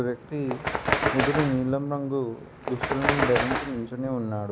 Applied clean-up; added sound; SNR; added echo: none; Bird; 1 dB; none.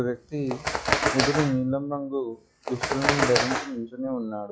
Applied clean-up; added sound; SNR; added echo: classical method log-MMSE.